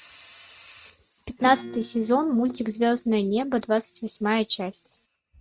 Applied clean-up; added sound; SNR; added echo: neural mask model RNNoise.